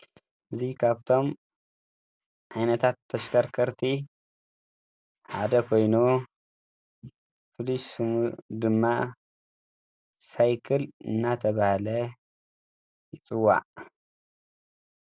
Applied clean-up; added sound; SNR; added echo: none; none; none; none.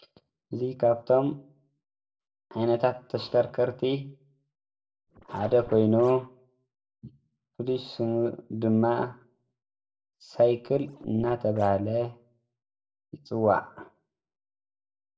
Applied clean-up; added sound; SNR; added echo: neural separator model SepFormer DNS4.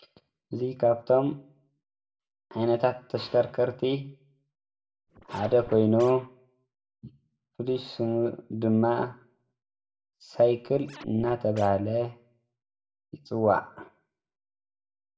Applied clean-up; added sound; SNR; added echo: none; Scratching (performance technique); 20 dB; reverberation time 0.4 s.